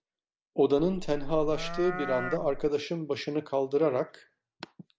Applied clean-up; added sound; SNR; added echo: none; Livestock, farm animals, working animals; 5 dB; none.